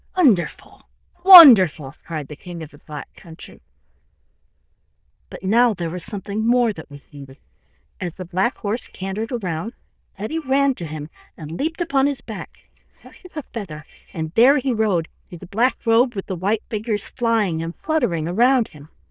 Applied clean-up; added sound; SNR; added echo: neural diffusion model UNIVERSE++.